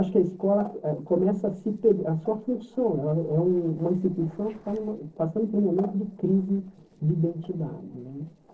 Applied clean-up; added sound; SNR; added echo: neural separator model SepFormer DNS4.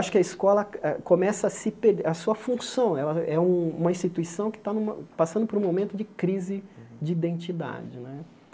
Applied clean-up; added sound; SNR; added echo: none; none; none; none.